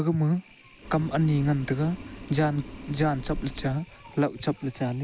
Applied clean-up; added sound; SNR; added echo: none; Boiling; 13 dB; none.